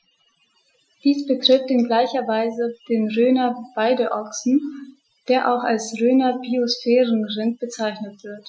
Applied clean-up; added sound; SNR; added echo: classical method Wiener filter.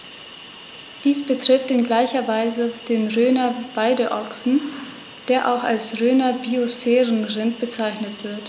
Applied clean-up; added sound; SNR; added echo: none; Hiss; 19 dB; none.